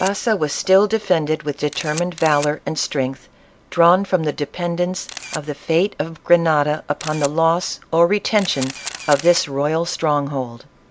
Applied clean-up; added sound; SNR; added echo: none; Camera; 18 dB; none.